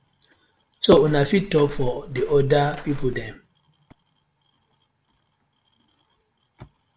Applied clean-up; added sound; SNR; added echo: none; Walk, footsteps; 7 dB; none.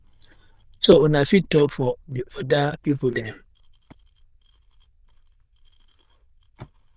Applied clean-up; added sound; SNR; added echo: neural diffusion model UNIVERSE++.